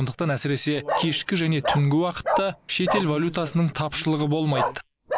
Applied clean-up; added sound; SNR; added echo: neural mask model Resemble Enhance denoiser.